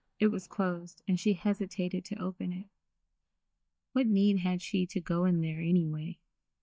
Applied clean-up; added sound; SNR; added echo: neural mask model DeepFilterNet 3.